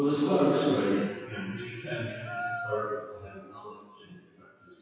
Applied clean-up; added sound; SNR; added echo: classical method WPE with log-MMSE.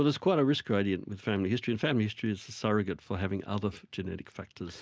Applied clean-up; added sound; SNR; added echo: none; none; none; none.